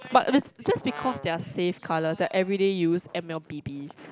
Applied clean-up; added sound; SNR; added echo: none; Brass instrument; 14 dB; none.